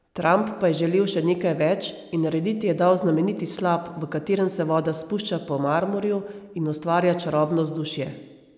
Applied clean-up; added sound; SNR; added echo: none; none; none; none.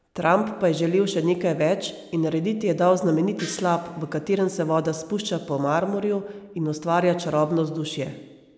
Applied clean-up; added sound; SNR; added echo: none; Gong; 18 dB; none.